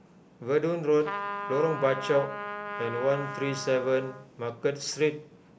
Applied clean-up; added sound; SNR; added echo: none; Trumpet; 9 dB; none.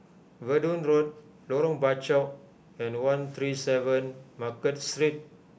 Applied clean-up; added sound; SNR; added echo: none; none; none; none.